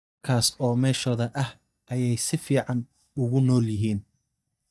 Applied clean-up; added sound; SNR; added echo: neural mask model DeepFilterNet 3.